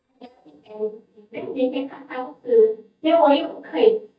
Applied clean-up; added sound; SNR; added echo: neural mask model DeepFilterNet 3.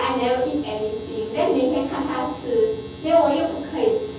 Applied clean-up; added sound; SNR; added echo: none; Domestic sounds, home sounds; 19 dB; reverberation time 0.8 s.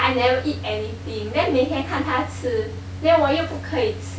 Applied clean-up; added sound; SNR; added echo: none; none; none; none.